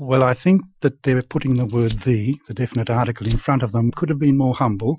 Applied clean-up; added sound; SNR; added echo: classical method Wiener filter.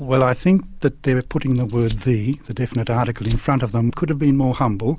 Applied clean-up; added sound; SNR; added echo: none; Fire; 14 dB; none.